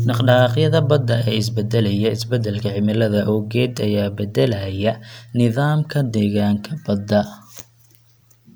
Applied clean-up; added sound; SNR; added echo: none; Piano; 8 dB; none.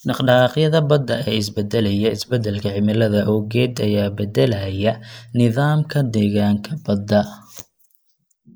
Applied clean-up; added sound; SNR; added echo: neural mask model Resemble Enhance denoiser.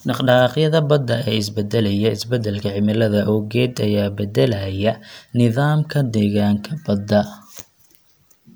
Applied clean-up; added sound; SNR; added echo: none; none; none; none.